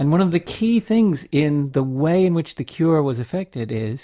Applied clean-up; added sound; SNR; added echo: none; none; none; none.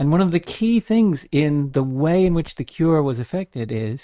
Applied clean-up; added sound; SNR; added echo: neural mask model RNNoise.